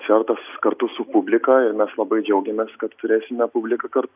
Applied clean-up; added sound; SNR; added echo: none; none; none; none.